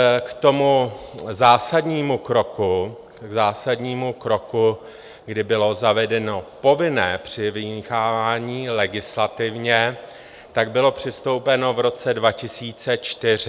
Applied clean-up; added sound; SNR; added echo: none; none; none; none.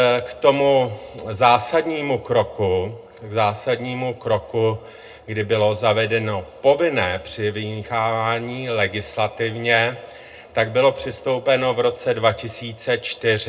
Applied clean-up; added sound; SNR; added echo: none; none; none; reverberation time 0.2 s.